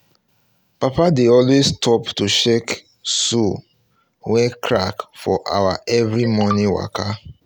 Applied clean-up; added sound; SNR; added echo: none; none; none; none.